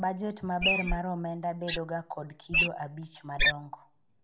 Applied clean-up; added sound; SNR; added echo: none; Wild animals; -2 dB; reverberation time 0.3 s.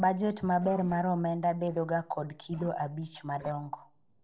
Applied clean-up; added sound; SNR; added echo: neural separator model SepFormer DNS4.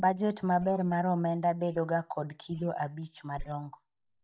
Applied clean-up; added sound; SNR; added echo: neural mask model DeepFilterNet 3.